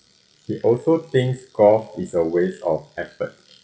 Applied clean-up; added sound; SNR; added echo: classical method WPE with log-MMSE.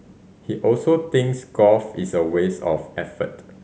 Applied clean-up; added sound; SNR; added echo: none; none; none; none.